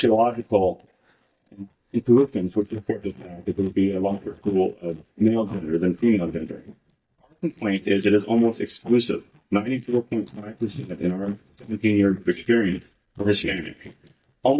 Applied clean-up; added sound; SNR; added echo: neural mask model DeepFilterNet 3.